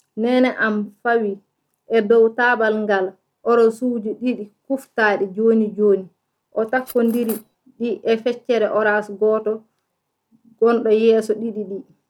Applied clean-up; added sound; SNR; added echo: none; Cutlery, silverware; 19 dB; none.